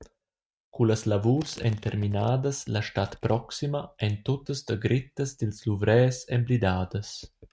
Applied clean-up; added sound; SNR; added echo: neural mask model RNNoise.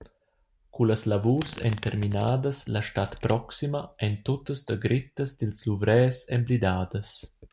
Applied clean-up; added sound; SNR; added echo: none; Domestic sounds, home sounds; 17 dB; none.